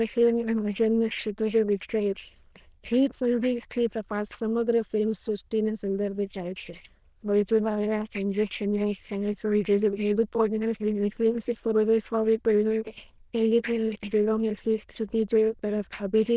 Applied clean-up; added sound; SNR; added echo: neural diffusion model UNIVERSE++.